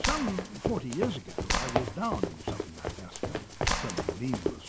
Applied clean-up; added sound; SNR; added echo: none; Run + Clapping; -3 dB; none.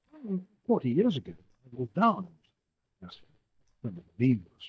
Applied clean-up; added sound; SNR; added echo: neural mask model DeepFilterNet 3.